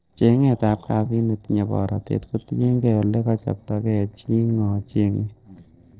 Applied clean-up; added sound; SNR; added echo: neural separator model SepFormer DNS4.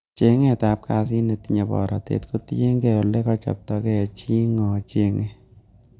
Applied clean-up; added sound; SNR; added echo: none; none; none; none.